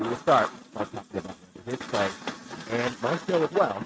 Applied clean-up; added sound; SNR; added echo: neural mask model RNNoise.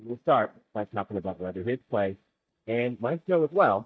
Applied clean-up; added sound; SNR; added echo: neural mask model DeepFilterNet 3.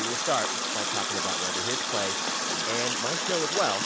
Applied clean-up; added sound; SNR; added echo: none; Water tap, faucet; -4 dB; none.